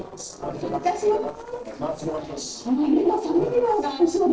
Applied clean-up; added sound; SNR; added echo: neural separator model SepFormer DNS4.